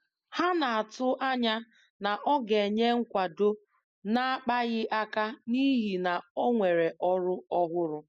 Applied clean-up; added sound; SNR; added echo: none; none; none; none.